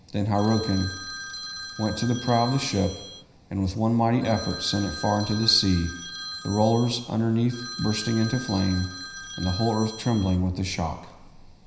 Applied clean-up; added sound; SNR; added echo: none; Telephone; 12 dB; reverberation time 0.9 s.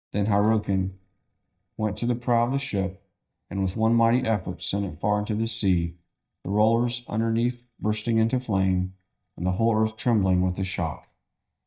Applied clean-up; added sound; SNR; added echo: neural mask model DeepFilterNet 3.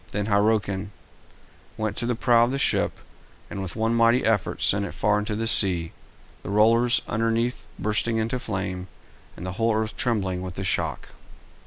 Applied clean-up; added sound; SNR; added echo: none; none; none; none.